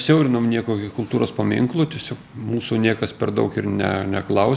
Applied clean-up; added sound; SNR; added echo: none; none; none; none.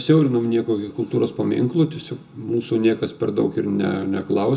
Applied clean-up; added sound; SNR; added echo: none; none; none; reverberation time 0.2 s.